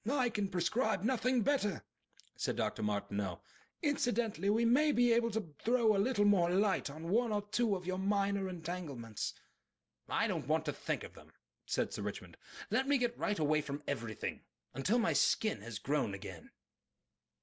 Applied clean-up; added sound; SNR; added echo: none; none; none; none.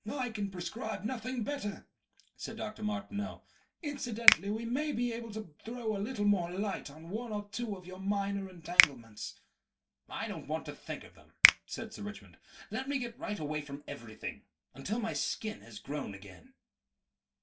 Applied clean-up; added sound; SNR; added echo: none; Finger snapping; -3 dB; reverberation time 0.2 s.